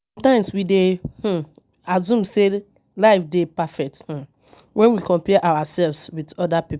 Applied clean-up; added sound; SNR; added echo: none; none; none; none.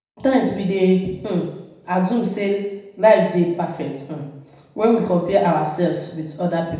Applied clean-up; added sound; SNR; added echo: none; none; none; reverberation time 0.8 s.